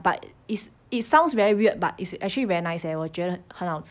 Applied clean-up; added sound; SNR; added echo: none; none; none; none.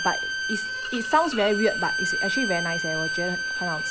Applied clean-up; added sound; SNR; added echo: none; Bowed string instrument; 1 dB; none.